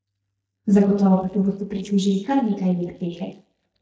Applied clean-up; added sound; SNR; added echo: neural mask model DeepFilterNet 3.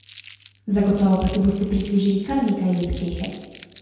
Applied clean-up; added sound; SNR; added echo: none; Crumpling, crinkling; 15 dB; reverberation time 1.1 s.